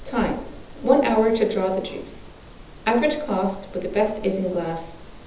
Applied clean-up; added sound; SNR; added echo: none; Insect; 16 dB; reverberation time 0.7 s.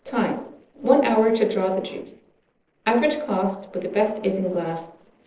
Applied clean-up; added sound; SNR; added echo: neural separator model SepFormer DNS4.